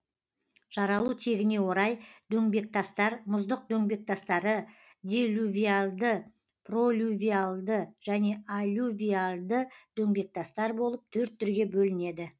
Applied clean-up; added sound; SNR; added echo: none; none; none; none.